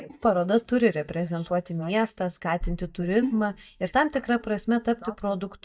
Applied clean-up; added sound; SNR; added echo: neural mask model DeepFilterNet 3.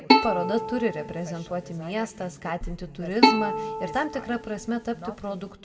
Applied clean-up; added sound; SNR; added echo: none; Bowed string instrument; -3 dB; reverberation time 1.0 s.